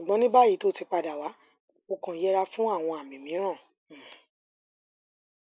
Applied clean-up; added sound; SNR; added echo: neural mask model Resemble Enhance denoiser.